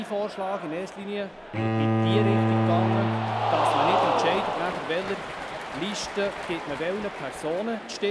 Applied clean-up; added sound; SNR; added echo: none; Bowed string instrument + Cheering; -4 dB; none.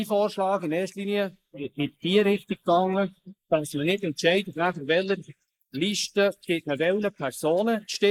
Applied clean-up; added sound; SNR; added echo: neural mask model Resemble Enhance denoiser.